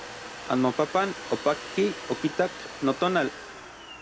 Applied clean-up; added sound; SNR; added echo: none; Domestic sounds, home sounds; 12 dB; none.